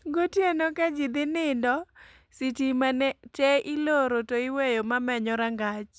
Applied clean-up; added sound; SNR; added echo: none; none; none; none.